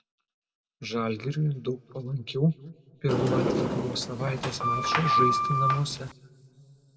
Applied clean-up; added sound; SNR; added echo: none; Sliding door; -4 dB; reverberation time 1.3 s.